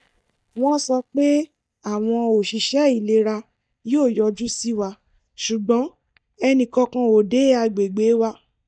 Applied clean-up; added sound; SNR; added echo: neural mask model DeepFilterNet 3.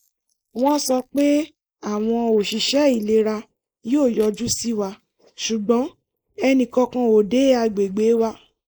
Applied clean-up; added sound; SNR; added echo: neural mask model Resemble Enhance denoiser.